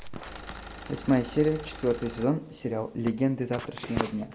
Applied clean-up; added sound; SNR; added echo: none; Engine; 13 dB; none.